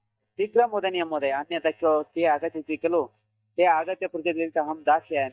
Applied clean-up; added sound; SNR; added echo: neural mask model DeepFilterNet 3.